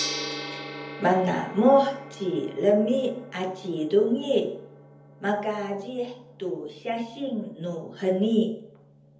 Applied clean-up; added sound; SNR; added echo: none; Gong; 14 dB; reverberation time 0.7 s.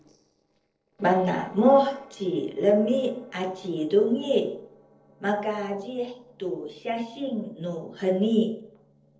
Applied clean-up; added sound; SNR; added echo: neural separator model SepFormer DNS4.